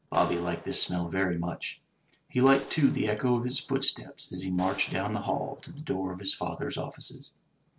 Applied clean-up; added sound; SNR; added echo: neural separator model SepFormer DNS4.